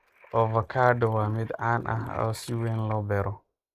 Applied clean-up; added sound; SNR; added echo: neural mask model Resemble Enhance denoiser.